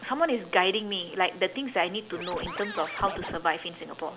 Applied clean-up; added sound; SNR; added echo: none; Scratching (performance technique); 8 dB; none.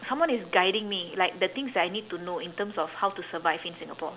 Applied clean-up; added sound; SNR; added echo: none; none; none; none.